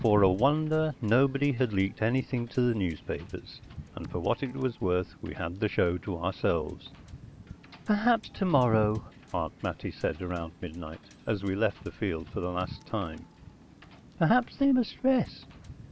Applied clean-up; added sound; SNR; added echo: none; Wind / Boat, Water vehicle; 17 dB; none.